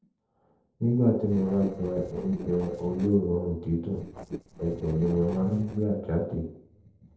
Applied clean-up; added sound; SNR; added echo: neural separator model SepFormer DNS4.